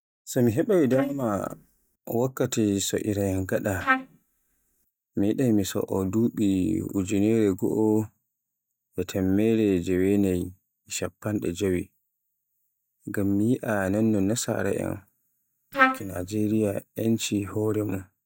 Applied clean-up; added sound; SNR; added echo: neural mask model DeepFilterNet 3.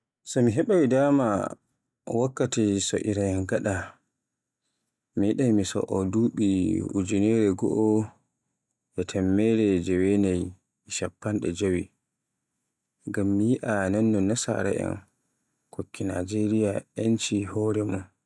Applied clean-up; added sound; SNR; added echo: none; none; none; none.